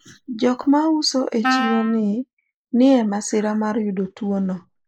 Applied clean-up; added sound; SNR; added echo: neural mask model Resemble Enhance denoiser.